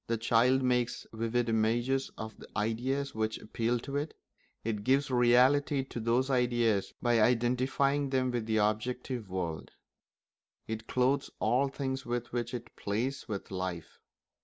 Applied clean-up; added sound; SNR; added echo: none; none; none; none.